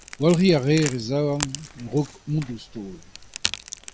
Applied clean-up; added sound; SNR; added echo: none; Crack / Crackle; 12 dB; none.